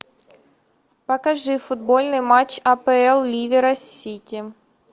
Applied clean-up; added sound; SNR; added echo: none; none; none; none.